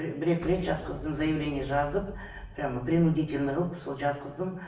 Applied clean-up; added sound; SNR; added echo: none; Boom; 14 dB; reverberation time 0.8 s.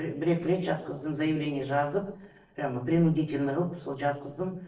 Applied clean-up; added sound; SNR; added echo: neural separator model SepFormer DNS4.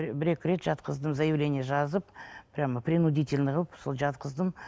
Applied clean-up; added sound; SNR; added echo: none; none; none; none.